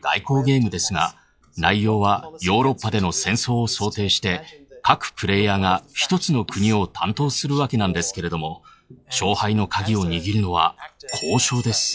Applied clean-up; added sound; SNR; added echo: classical method log-MMSE.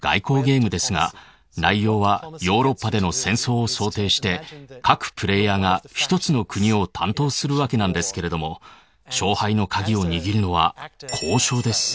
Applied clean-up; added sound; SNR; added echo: none; none; none; none.